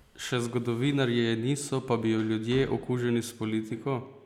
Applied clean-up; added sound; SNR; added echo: none; none; none; none.